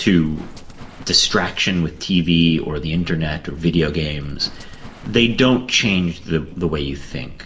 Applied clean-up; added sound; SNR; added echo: none; Livestock, farm animals, working animals; 16 dB; reverberation time 0.7 s.